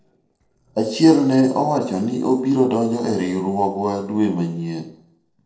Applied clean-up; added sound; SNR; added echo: neural separator model SepFormer DNS4.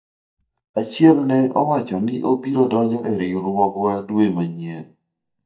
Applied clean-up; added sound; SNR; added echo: neural mask model DeepFilterNet 3.